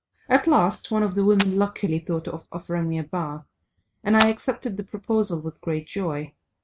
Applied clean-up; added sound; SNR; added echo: neural mask model RNNoise.